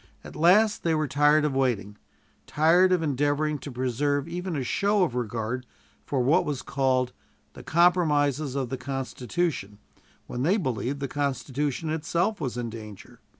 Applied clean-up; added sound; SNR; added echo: none; none; none; none.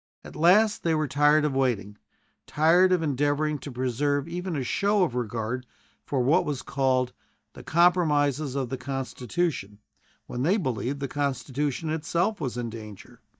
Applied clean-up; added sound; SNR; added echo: neural mask model DeepFilterNet 3.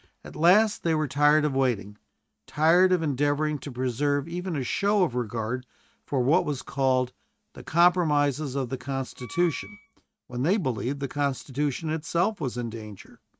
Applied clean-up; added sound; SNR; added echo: neural mask model RNNoise.